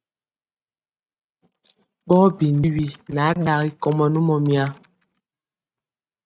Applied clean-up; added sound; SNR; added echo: neural mask model RNNoise.